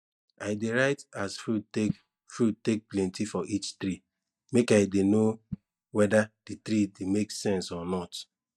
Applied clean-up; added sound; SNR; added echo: neural mask model DeepFilterNet 3.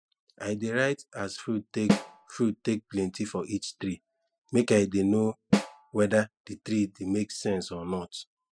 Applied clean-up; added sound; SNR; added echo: classical method spectral subtraction.